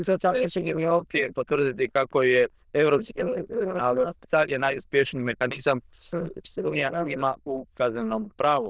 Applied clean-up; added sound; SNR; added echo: neural diffusion model UNIVERSE++.